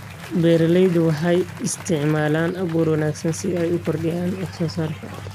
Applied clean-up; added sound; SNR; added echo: none; Applause / Cheering; 20 dB; none.